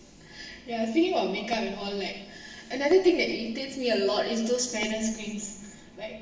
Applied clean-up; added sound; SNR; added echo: none; Fireworks; 19 dB; reverberation time 0.9 s.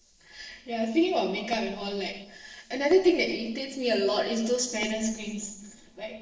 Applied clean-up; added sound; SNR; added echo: neural separator model SepFormer DNS4.